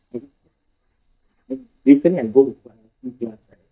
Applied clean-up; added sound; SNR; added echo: neural mask model DeepFilterNet 3.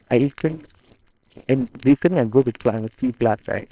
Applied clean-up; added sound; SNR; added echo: neural separator model SepFormer WHAMR!.